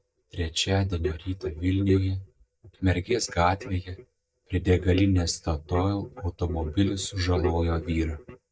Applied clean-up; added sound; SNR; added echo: neural mask model DeepFilterNet 3.